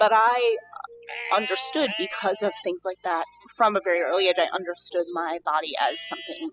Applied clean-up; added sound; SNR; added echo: classical method spectral subtraction.